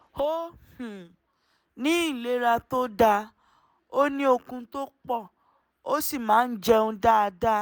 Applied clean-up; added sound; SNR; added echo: none; none; none; none.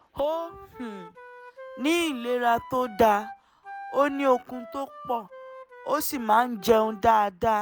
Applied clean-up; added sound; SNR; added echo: none; Wind instrument, woodwind instrument; 18 dB; none.